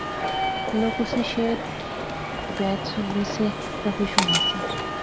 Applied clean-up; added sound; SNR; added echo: none; Walk, footsteps / Subway, metro, underground; -1 dB; none.